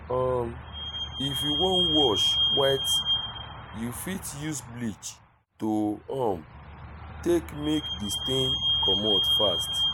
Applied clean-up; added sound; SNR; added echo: none; Squeak / Vehicle; -1 dB; none.